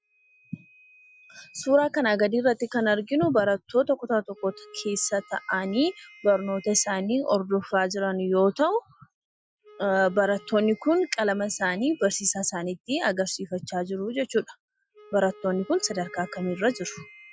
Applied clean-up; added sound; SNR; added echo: classical method Wiener filter.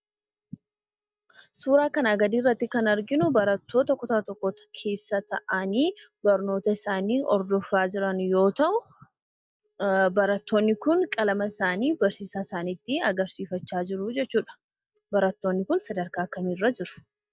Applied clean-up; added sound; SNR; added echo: neural mask model DeepFilterNet 3.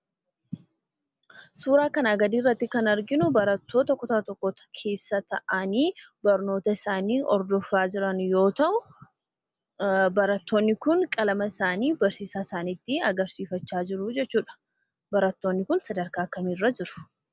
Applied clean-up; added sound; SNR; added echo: none; none; none; none.